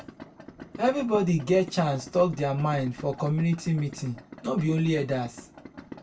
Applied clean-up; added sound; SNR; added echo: none; Idling; 18 dB; reverberation time 0.2 s.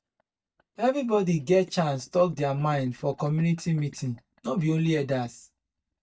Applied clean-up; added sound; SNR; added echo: neural mask model DeepFilterNet 3.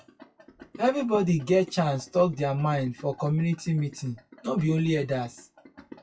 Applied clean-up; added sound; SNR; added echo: classical method WPE with log-MMSE.